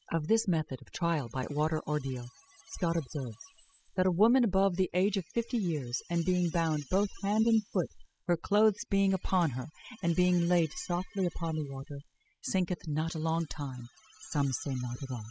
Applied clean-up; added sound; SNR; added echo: classical method spectral subtraction.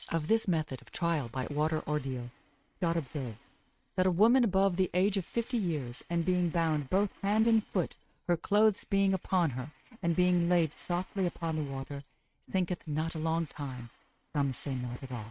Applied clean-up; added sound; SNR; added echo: neural mask model RNNoise.